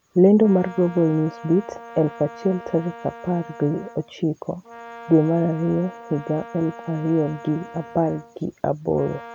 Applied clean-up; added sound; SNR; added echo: none; Brass instrument; 18 dB; none.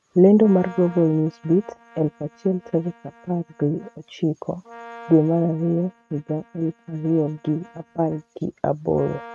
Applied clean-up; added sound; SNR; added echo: neural mask model RNNoise.